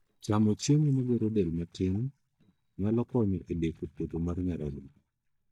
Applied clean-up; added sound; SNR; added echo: neural mask model DeepFilterNet 3.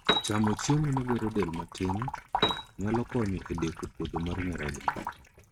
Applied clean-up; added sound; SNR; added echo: neural mask model RNNoise.